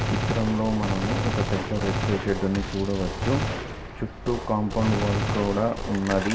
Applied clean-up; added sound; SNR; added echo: none; Gunshot, gunfire; 2 dB; reverberation time 0.2 s.